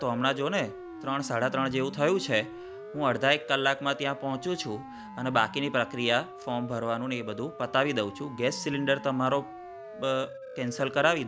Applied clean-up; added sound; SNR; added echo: none; Siren; 14 dB; none.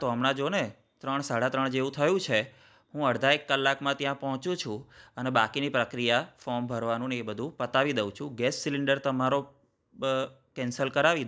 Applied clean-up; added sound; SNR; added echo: none; none; none; none.